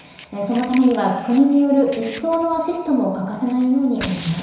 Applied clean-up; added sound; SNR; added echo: none; Fire; 19 dB; reverberation time 1.0 s.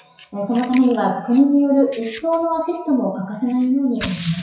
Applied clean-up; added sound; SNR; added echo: classical method WPE with log-MMSE.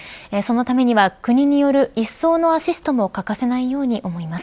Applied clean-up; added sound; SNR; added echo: none; none; none; none.